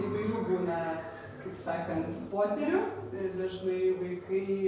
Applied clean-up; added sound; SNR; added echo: none; none; none; none.